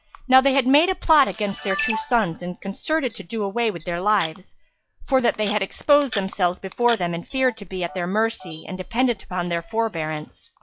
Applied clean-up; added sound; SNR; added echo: classical method log-MMSE.